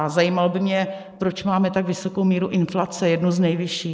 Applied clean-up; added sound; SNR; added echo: neural mask model Resemble Enhance denoiser.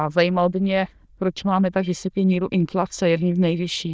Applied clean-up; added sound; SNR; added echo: neural diffusion model UNIVERSE++.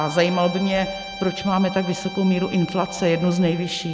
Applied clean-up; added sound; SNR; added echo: none; Guitar; 14 dB; none.